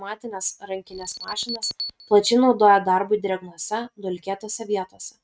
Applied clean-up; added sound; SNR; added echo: neural mask model RNNoise.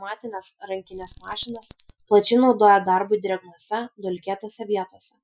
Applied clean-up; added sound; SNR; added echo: classical method Wiener filter.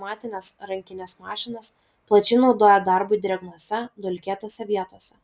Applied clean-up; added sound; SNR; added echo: none; none; none; none.